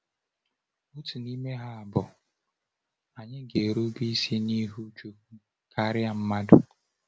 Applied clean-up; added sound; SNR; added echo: none; none; none; none.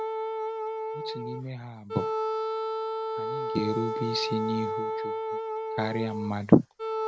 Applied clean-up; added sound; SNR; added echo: none; Wind instrument, woodwind instrument; 1 dB; none.